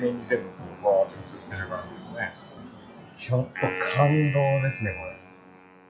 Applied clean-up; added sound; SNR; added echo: classical method log-MMSE.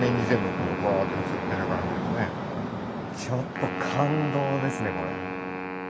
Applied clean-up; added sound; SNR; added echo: none; Wind instrument, woodwind instrument; 6 dB; none.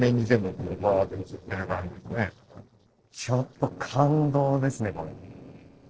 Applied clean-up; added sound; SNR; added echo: neural separator model SepFormer DNS4.